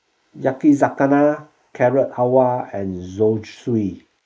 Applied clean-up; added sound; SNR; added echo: neural mask model Resemble Enhance denoiser.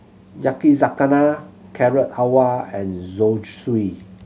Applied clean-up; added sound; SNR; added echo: none; none; none; none.